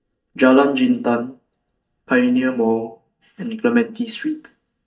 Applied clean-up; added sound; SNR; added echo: neural mask model DeepFilterNet 3.